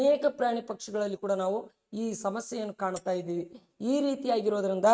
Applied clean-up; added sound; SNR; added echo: neural mask model RNNoise.